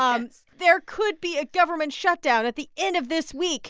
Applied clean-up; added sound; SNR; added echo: none; none; none; none.